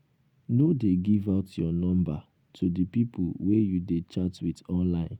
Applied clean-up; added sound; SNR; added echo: none; none; none; none.